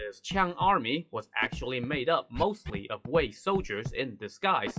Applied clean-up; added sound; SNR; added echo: classical method WPE with log-MMSE.